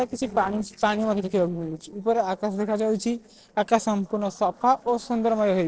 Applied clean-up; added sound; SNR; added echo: neural separator model SepFormer DNS4.